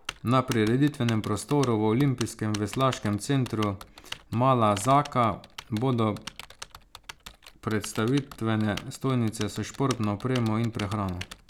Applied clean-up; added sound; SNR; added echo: none; Typing; 17 dB; none.